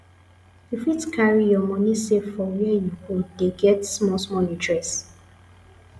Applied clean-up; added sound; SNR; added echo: none; none; none; none.